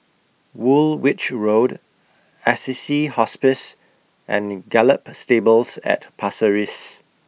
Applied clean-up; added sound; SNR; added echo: none; none; none; none.